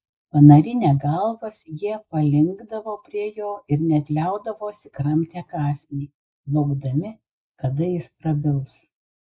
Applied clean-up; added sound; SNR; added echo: neural mask model Resemble Enhance denoiser.